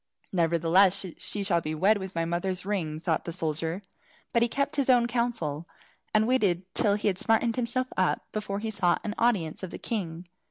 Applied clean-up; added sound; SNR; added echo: none; none; none; none.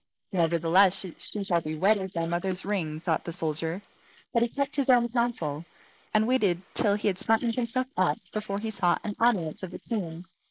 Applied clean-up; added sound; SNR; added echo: neural mask model Resemble Enhance denoiser.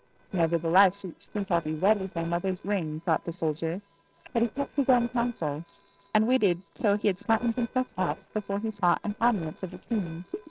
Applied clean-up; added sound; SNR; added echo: neural separator model SepFormer DNS4.